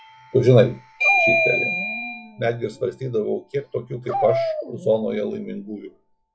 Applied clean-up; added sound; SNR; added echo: classical method log-MMSE.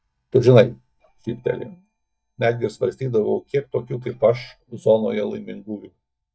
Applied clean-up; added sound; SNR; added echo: neural mask model DeepFilterNet 3.